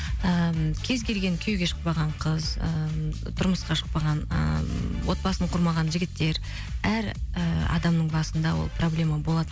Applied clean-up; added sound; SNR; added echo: none; none; none; none.